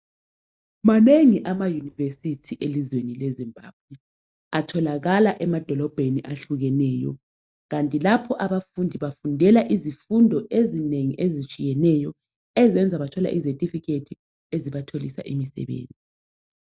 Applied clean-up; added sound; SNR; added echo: neural mask model DeepFilterNet 3.